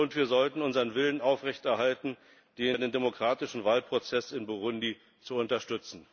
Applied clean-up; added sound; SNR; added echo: none; none; none; none.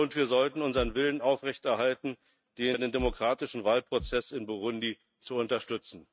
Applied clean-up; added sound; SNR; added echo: neural mask model RNNoise.